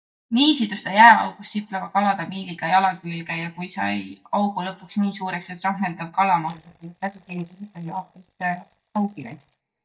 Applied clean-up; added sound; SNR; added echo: neural mask model DeepFilterNet 3.